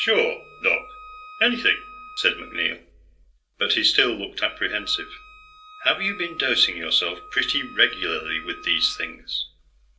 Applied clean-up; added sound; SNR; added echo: none; Wind instrument, woodwind instrument; 18 dB; reverberation time 0.2 s.